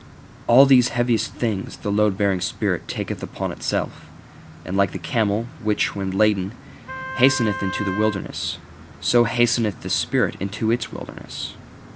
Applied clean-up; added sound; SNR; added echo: none; Wind instrument, woodwind instrument; 10 dB; none.